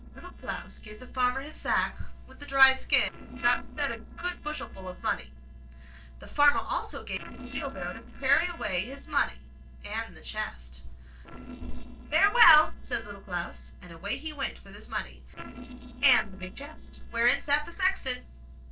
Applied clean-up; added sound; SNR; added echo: neural separator model SepFormer DNS4.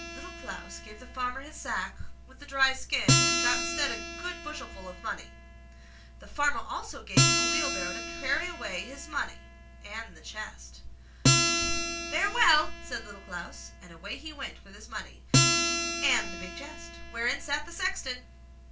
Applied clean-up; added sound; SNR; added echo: none; Acoustic guitar; -2 dB; reverberation time 0.2 s.